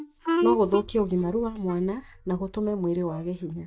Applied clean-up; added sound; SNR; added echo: neural mask model DeepFilterNet 3.